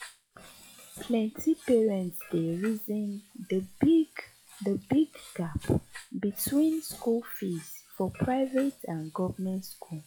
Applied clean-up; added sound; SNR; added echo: classical method log-MMSE.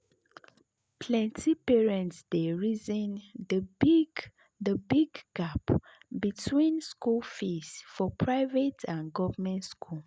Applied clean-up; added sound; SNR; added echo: none; none; none; none.